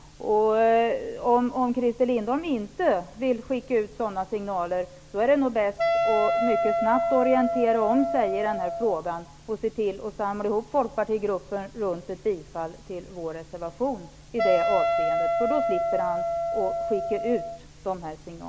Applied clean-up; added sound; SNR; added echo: none; Wind instrument, woodwind instrument; -1 dB; none.